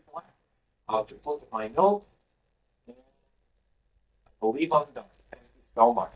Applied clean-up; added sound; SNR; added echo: neural mask model DeepFilterNet 3.